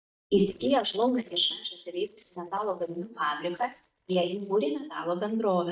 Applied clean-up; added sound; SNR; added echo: neural mask model DeepFilterNet 3.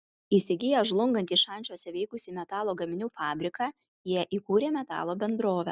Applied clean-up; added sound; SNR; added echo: none; none; none; none.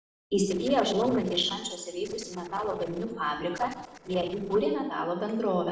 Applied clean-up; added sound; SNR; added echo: neural separator model SepFormer DNS4.